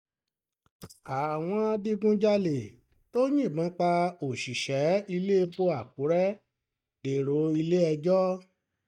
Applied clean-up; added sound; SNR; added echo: neural mask model DeepFilterNet 3.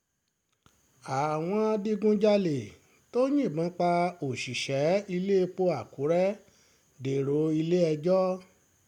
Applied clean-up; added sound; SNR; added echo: none; none; none; none.